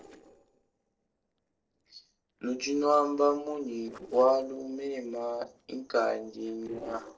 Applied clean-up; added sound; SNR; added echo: neural separator model SepFormer DNS4.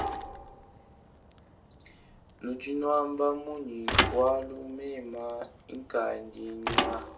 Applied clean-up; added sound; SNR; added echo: none; Thump, thud / Bicycle; 1 dB; reverberation time 0.2 s.